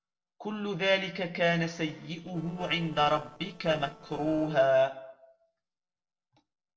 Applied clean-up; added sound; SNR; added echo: neural separator model SepFormer DNS4.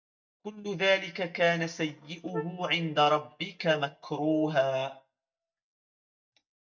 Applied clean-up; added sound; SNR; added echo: neural mask model DeepFilterNet 3.